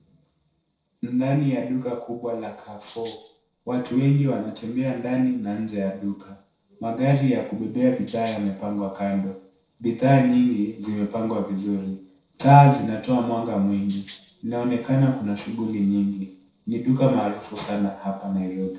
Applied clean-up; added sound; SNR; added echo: neural separator model SepFormer DNS4.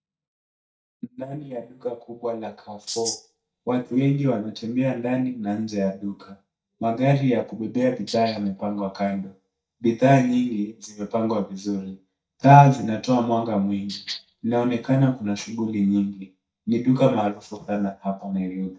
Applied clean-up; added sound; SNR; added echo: neural mask model DeepFilterNet 3.